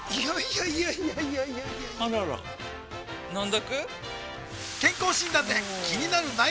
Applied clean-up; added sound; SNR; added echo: none; none; none; none.